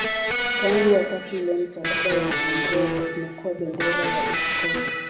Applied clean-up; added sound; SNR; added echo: none; Electric guitar; -1 dB; reverberation time 0.5 s.